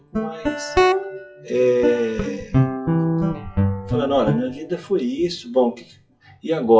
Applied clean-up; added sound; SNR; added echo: classical method WPE with log-MMSE.